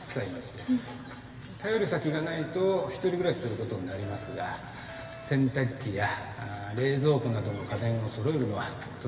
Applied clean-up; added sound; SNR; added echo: none; Alarm; 18 dB; reverberation time 2.3 s.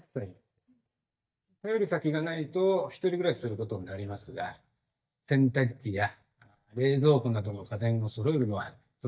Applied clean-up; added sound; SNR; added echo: neural mask model DeepFilterNet 3.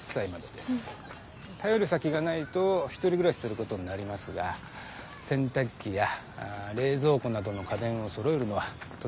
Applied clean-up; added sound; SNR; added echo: none; none; none; none.